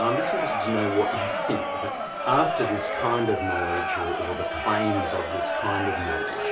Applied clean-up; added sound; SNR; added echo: none; Crowd; -1 dB; reverberation time 0.3 s.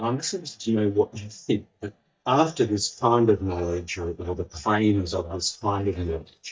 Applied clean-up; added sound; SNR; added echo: neural mask model DeepFilterNet 3.